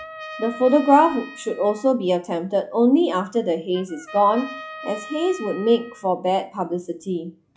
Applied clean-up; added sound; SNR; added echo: classical method log-MMSE.